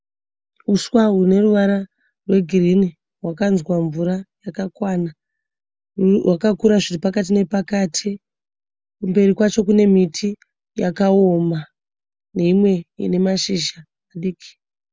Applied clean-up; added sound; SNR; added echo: none; none; none; none.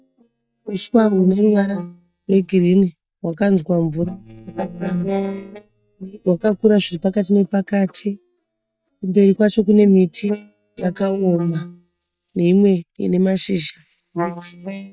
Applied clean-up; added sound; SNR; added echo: neural mask model DeepFilterNet 3.